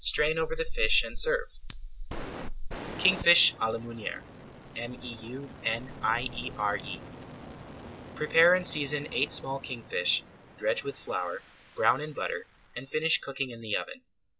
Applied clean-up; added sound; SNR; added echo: none; Fire; 15 dB; none.